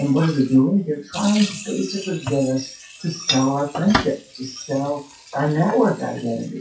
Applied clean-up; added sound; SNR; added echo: classical method WPE with log-MMSE.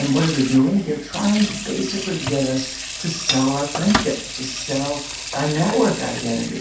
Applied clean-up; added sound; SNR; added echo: none; Sink (filling or washing) / Water tap, faucet; 7 dB; reverberation time 0.6 s.